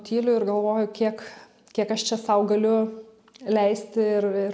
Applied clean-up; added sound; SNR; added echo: none; none; none; none.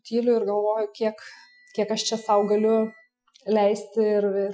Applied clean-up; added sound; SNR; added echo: classical method Wiener filter.